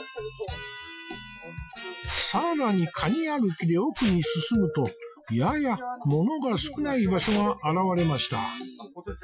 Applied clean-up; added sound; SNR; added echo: classical method Wiener filter.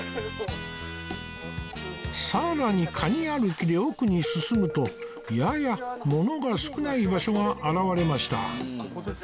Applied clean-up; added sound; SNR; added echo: none; none; none; none.